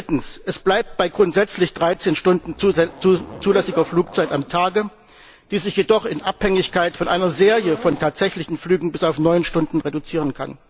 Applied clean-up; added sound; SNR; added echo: none; Zipper (clothing); 19 dB; none.